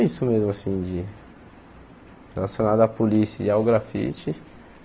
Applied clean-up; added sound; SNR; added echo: none; none; none; none.